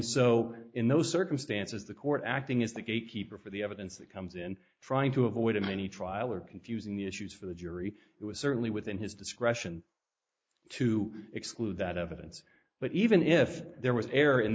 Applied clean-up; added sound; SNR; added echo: neural mask model Resemble Enhance denoiser.